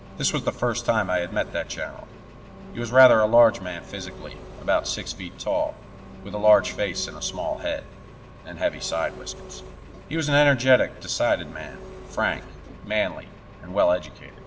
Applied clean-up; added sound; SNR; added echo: none; Engine; 16 dB; reverberation time 1.3 s.